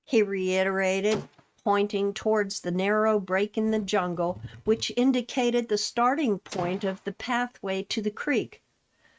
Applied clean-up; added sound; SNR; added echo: neural mask model RNNoise.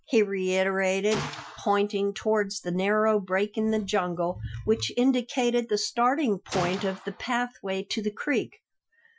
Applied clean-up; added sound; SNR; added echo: classical method Wiener filter.